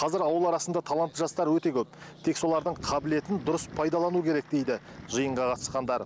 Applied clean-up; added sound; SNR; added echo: none; none; none; none.